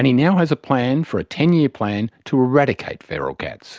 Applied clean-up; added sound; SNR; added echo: none; none; none; none.